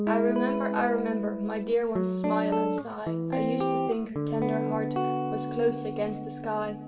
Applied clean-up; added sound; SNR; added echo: none; Guitar; -1 dB; reverberation time 0.7 s.